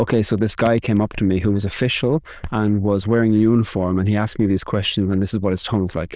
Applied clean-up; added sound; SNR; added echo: neural diffusion model UNIVERSE++.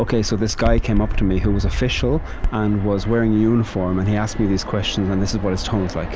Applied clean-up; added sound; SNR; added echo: none; Fixed-wing aircraft, airplane; 5 dB; none.